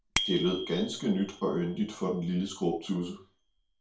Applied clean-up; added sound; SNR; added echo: none; Bicycle bell; 10 dB; reverberation time 0.3 s.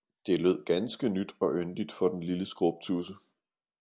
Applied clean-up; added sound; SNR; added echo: none; none; none; none.